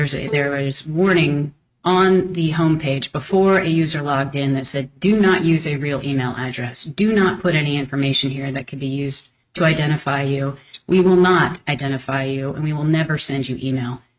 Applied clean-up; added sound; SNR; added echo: neural mask model RNNoise.